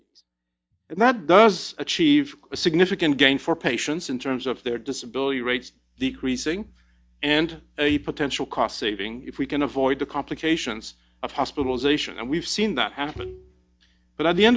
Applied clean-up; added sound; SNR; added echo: neural mask model DeepFilterNet 3.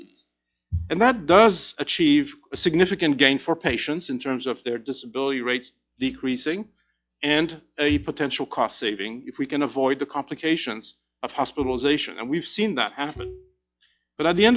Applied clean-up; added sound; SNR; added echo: classical method log-MMSE.